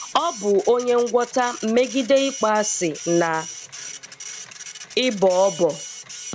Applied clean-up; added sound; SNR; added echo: none; Printer; 14 dB; none.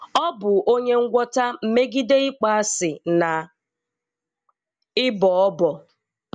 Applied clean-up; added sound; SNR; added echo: none; none; none; none.